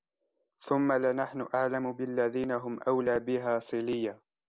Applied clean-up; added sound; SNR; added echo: none; none; none; none.